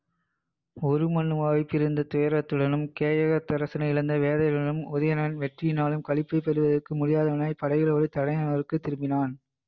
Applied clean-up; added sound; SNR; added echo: none; none; none; none.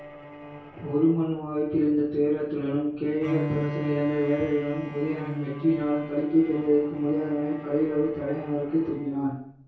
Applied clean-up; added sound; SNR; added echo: none; Bowed string instrument; 11 dB; reverberation time 0.6 s.